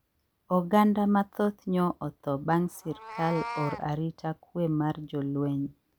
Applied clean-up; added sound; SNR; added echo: none; Meow; 16 dB; none.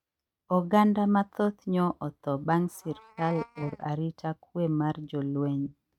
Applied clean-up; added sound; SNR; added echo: neural mask model RNNoise.